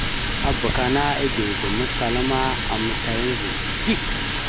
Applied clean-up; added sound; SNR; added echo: none; Water tap, faucet; -4 dB; none.